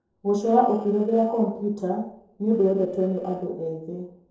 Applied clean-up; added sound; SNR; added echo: neural separator model SepFormer DNS4.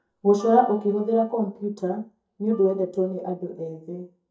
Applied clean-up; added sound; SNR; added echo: neural mask model DeepFilterNet 3.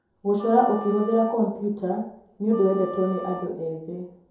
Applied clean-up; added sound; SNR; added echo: none; Wind instrument, woodwind instrument; 16 dB; reverberation time 2.6 s.